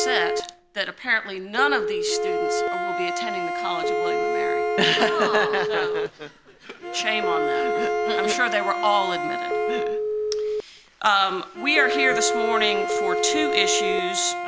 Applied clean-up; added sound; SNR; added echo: none; Telephone + Bowed string instrument; -1 dB; none.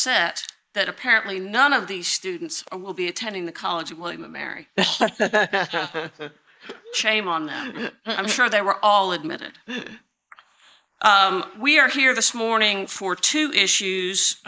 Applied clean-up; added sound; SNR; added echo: neural mask model Resemble Enhance denoiser.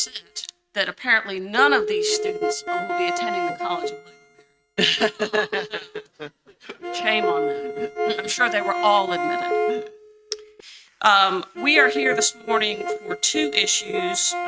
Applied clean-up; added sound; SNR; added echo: neural mask model RNNoise.